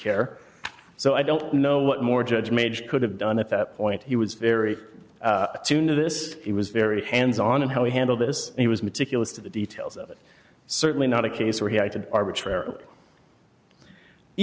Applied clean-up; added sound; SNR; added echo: none; none; none; none.